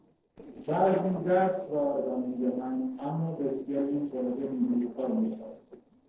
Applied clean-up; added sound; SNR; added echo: neural separator model SepFormer DNS4.